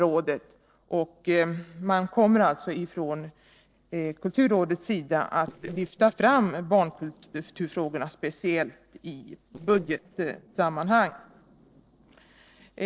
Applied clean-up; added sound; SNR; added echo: neural separator model SepFormer DNS4.